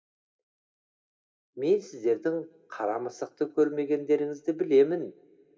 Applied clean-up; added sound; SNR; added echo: none; none; none; reverberation time 1.1 s.